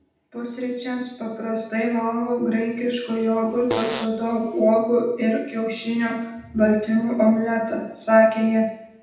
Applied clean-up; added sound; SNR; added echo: none; Fart; 11 dB; reverberation time 0.8 s.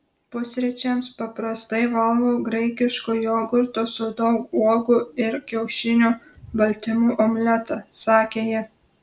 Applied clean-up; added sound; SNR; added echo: none; none; none; none.